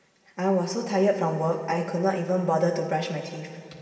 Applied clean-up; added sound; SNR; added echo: none; none; none; reverberation time 2.6 s.